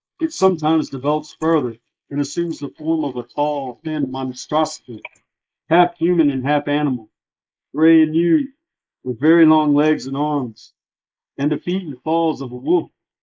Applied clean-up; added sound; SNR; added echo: neural mask model Resemble Enhance denoiser.